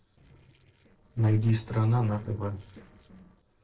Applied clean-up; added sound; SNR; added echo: neural separator model SepFormer DNS4.